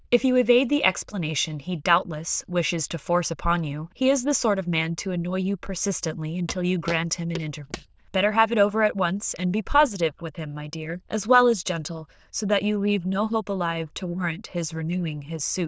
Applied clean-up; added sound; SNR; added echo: neural diffusion model UNIVERSE++.